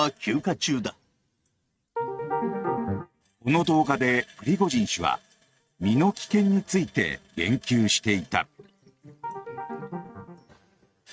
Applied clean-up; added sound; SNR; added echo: neural mask model RNNoise.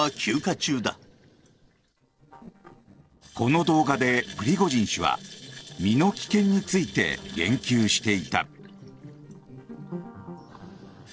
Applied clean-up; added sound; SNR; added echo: neural separator model SepFormer DNS4.